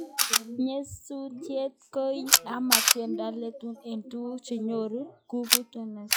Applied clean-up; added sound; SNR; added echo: classical method log-MMSE.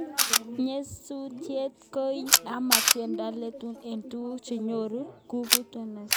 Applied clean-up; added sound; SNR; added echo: none; Camera; -3 dB; none.